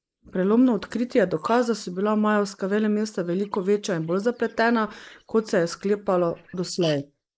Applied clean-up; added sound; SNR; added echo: neural mask model Resemble Enhance denoiser.